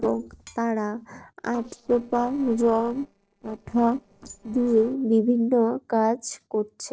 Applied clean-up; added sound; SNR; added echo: neural separator model SepFormer DNS4.